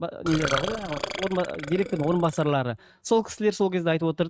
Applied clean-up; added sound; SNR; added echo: neural mask model RNNoise.